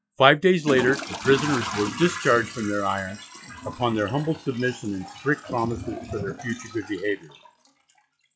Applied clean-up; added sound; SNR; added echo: classical method log-MMSE.